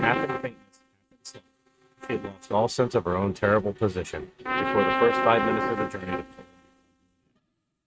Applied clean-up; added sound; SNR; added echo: neural mask model RNNoise.